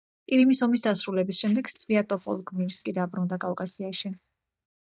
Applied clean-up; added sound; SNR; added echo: neural mask model DeepFilterNet 3.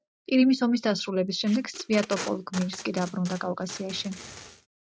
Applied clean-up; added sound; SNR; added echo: none; Packing tape, duct tape; 14 dB; none.